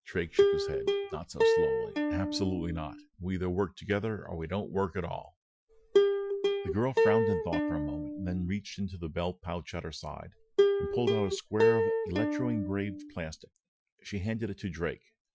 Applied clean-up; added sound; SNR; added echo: classical method Wiener filter.